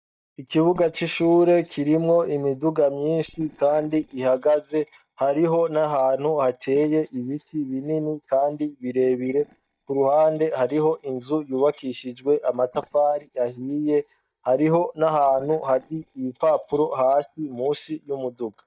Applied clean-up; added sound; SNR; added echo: neural mask model DeepFilterNet 3.